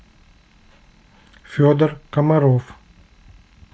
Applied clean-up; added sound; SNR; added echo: none; none; none; none.